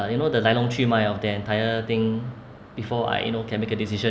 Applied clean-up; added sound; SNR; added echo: none; none; none; none.